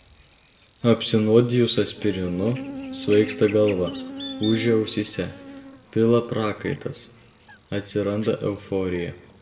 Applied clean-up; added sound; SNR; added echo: none; Buzz; 15 dB; reverberation time 1.0 s.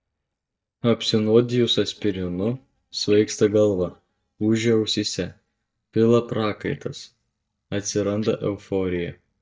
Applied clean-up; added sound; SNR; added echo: neural mask model DeepFilterNet 3.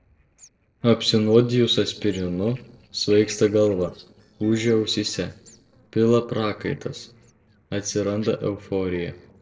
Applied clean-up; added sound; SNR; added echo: neural separator model SepFormer DNS4.